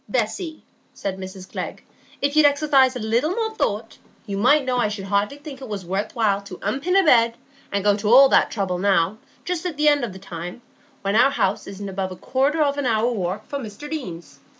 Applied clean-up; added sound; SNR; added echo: none; none; none; none.